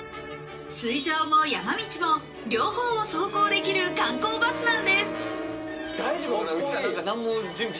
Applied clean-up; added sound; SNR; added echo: none; Wind instrument, woodwind instrument; 9 dB; reverberation time 0.2 s.